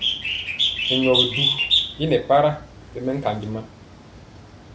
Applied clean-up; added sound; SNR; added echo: none; Bird; 1 dB; none.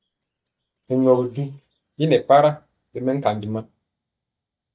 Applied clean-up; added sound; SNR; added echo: neural mask model DeepFilterNet 3.